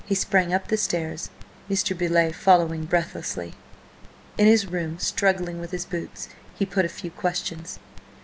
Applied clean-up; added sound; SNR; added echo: none; Crackle; 18 dB; none.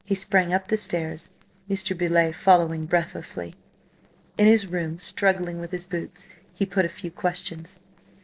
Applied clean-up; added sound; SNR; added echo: neural separator model SepFormer DNS4.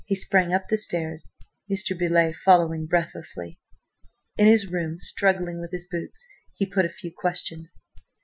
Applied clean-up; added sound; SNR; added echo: classical method Wiener filter.